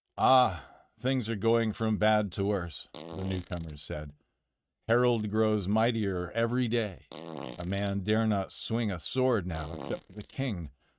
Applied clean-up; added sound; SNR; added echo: neural mask model RNNoise.